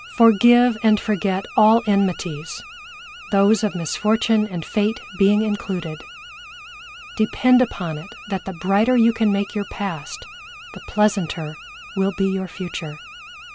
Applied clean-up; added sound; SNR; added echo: none; Alarm; 18 dB; none.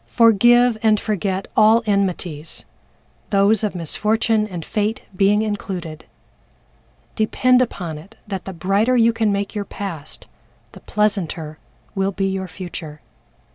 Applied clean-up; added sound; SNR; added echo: none; none; none; none.